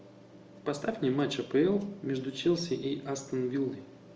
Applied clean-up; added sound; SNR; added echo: none; none; none; none.